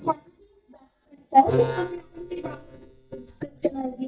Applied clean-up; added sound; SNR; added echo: neural mask model DeepFilterNet 3.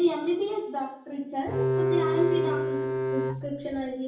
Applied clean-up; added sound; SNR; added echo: none; Bowed string instrument; -2 dB; reverberation time 0.7 s.